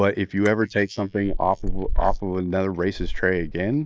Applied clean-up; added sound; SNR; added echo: neural mask model Resemble Enhance denoiser.